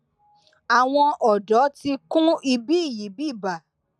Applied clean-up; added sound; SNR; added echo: none; none; none; none.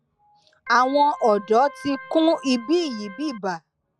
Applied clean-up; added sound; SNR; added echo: none; Organ; 18 dB; none.